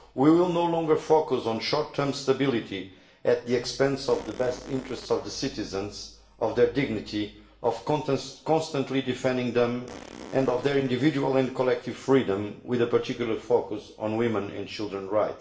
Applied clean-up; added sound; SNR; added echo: none; Fart; 18 dB; reverberation time 0.5 s.